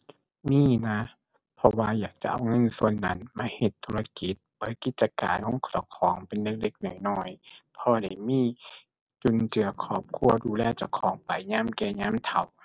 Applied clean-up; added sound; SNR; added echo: none; none; none; none.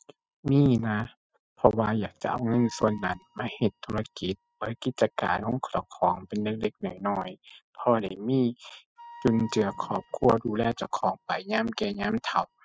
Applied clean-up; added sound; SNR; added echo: classical method spectral subtraction.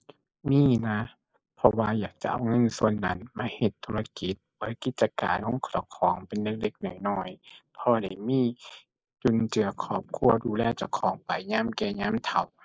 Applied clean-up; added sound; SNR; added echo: neural mask model Resemble Enhance denoiser.